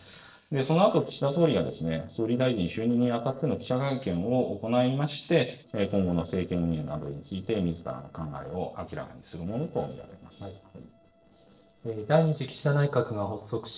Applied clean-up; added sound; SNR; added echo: neural separator model SepFormer DNS4.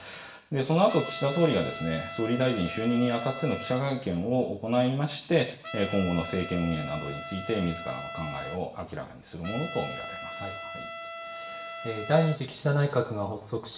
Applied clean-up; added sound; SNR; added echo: none; Trumpet; 11 dB; reverberation time 0.6 s.